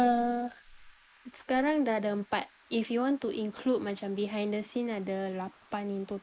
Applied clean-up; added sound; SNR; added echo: neural mask model Resemble Enhance denoiser.